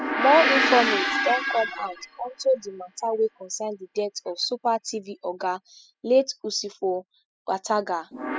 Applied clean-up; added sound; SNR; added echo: classical method spectral subtraction.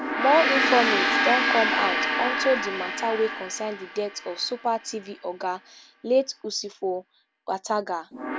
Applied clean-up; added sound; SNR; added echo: none; Gong; 1 dB; none.